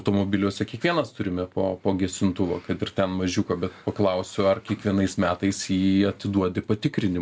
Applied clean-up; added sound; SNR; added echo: none; none; none; none.